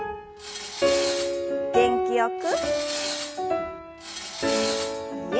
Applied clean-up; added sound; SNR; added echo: none; Tools; 9 dB; none.